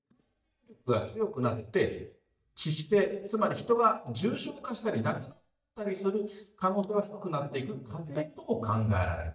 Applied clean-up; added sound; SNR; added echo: neural mask model DeepFilterNet 3.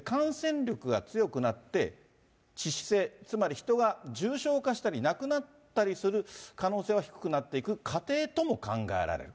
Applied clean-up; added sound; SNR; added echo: none; none; none; none.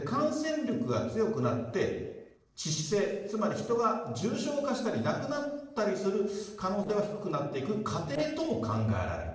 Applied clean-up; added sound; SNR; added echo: neural separator model SepFormer DNS4.